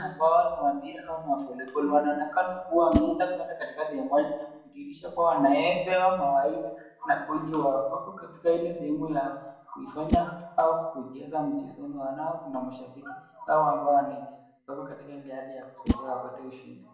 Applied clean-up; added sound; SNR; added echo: none; Whoosh, swoosh, swish; 8 dB; reverberation time 0.8 s.